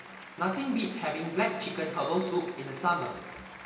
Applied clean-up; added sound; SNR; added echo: none; Applause; 15 dB; reverberation time 2.3 s.